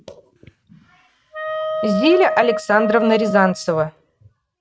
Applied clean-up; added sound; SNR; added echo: neural mask model RNNoise.